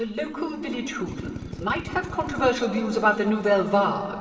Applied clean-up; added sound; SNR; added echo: none; Drill; 12 dB; reverberation time 2.7 s.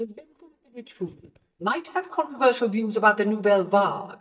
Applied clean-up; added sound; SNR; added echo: neural mask model DeepFilterNet 3.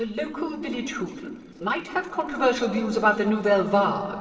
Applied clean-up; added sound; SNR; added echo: neural separator model SepFormer DNS4.